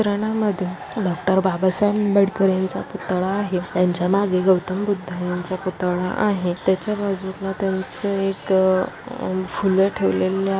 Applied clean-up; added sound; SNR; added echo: none; none; none; none.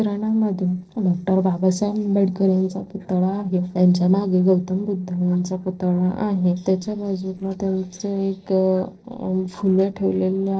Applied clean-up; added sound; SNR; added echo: neural separator model SepFormer DNS4.